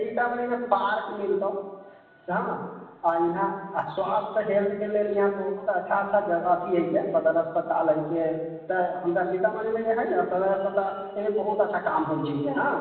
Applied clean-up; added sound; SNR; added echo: none; none; none; reverberation time 1.1 s.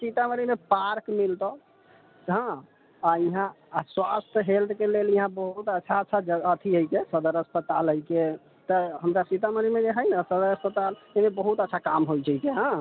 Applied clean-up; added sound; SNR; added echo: none; none; none; none.